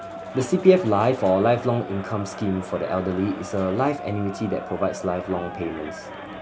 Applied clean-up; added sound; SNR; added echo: none; Crowd; 13 dB; none.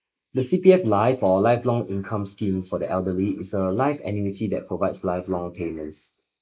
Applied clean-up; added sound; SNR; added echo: neural mask model Resemble Enhance denoiser.